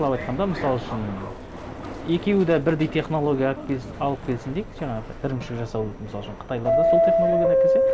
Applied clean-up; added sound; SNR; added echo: none; Subway, metro, underground; -1 dB; none.